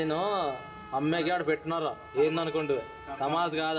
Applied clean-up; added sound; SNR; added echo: none; Trumpet; 17 dB; reverberation time 0.8 s.